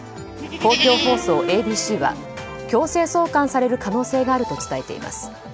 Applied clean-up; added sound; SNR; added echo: none; Livestock, farm animals, working animals; 3 dB; none.